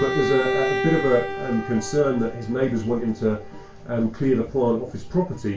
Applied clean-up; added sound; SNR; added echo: none; Bowed string instrument; 7 dB; reverberation time 0.2 s.